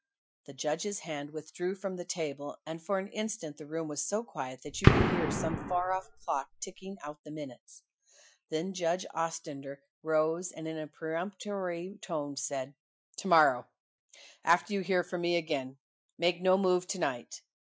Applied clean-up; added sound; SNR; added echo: classical method Wiener filter.